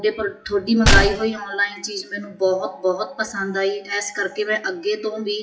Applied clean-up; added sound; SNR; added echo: classical method WPE with log-MMSE.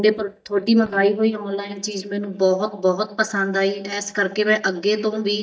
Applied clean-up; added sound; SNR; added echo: neural mask model DeepFilterNet 3.